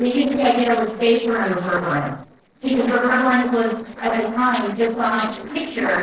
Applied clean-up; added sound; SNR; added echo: neural separator model SepFormer DNS4.